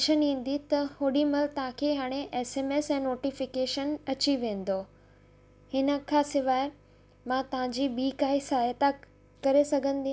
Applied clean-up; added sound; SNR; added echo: none; none; none; none.